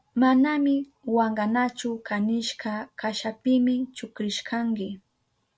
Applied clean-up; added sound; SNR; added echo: none; none; none; none.